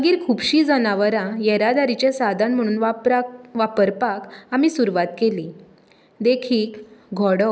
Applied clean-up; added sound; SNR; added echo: none; none; none; none.